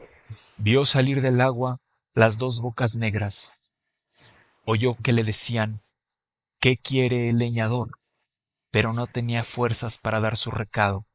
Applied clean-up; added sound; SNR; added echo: neural mask model Resemble Enhance denoiser.